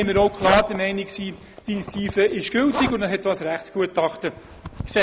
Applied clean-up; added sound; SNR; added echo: none; Zipper (clothing); 11 dB; none.